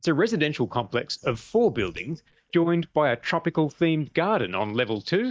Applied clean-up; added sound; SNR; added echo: neural mask model DeepFilterNet 3.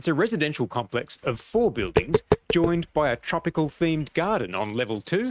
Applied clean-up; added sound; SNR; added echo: neural mask model RNNoise.